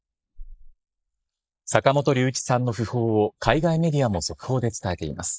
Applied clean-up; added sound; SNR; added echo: neural mask model Resemble Enhance denoiser.